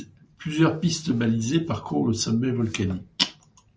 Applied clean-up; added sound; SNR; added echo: none; none; none; none.